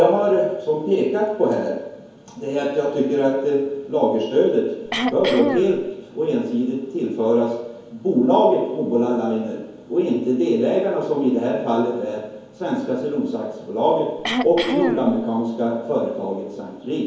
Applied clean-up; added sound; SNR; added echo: none; Cough; 4 dB; reverberation time 1.0 s.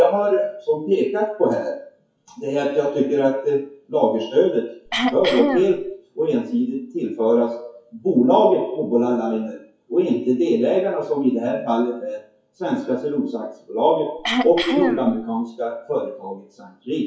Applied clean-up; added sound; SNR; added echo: classical method WPE with log-MMSE.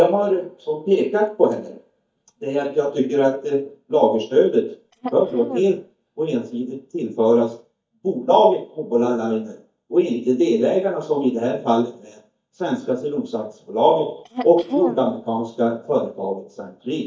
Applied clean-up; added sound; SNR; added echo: neural mask model DeepFilterNet 3.